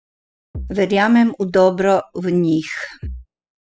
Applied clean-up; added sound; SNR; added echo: classical method spectral subtraction.